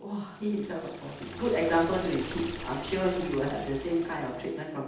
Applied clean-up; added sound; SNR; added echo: none; Liquid; 13 dB; reverberation time 0.8 s.